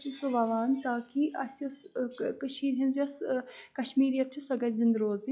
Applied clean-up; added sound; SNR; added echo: classical method log-MMSE.